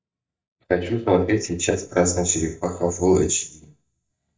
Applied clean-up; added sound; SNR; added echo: neural mask model DeepFilterNet 3.